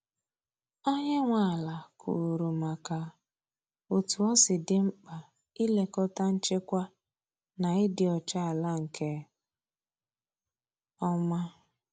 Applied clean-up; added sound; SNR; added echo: none; none; none; none.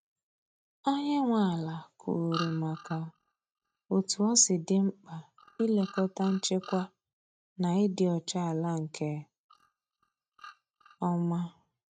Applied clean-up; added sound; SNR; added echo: neural mask model RNNoise.